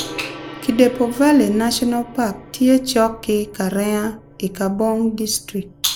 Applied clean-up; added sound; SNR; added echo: none; Gong; 19 dB; none.